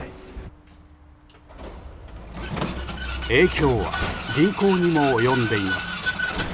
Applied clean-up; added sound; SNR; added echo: none; Vehicle; 5 dB; none.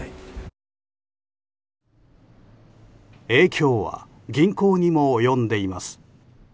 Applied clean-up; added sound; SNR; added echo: none; none; none; none.